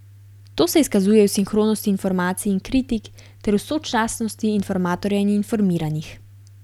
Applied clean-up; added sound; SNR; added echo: none; none; none; none.